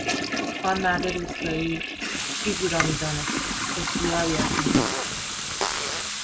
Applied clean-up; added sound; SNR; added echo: none; Toilet flush / Water tap, faucet + Fart; -3 dB; none.